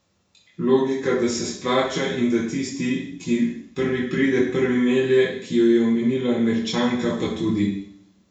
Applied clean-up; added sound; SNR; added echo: none; none; none; reverberation time 0.7 s.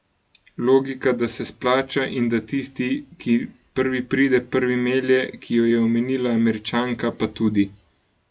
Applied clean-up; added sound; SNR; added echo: none; none; none; none.